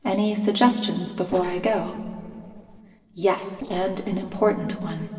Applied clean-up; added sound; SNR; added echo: neural separator model SepFormer DNS4.